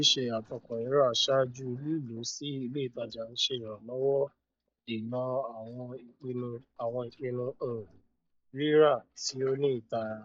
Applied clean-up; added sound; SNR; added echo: neural mask model DeepFilterNet 3.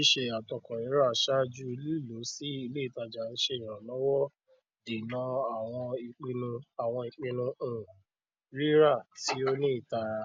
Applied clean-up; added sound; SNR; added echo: none; none; none; none.